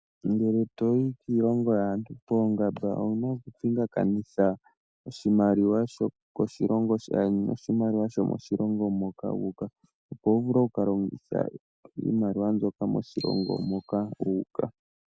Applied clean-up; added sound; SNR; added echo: none; Bicycle bell; 19 dB; none.